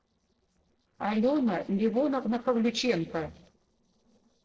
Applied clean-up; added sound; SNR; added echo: neural separator model SepFormer DNS4.